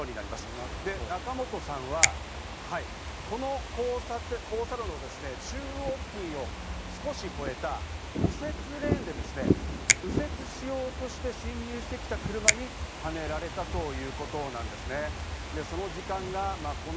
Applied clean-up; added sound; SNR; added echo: none; Fireworks / Ocean + Finger snapping; -3 dB; none.